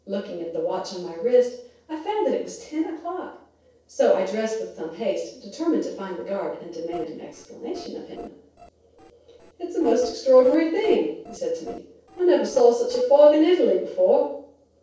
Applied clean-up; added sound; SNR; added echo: neural separator model SepFormer DNS4.